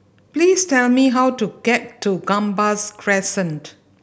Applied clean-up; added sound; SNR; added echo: none; none; none; none.